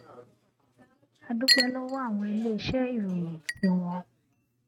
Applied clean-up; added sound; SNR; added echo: neural mask model RNNoise.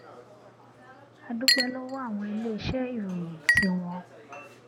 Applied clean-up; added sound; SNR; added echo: none; Chink, clink; -2 dB; none.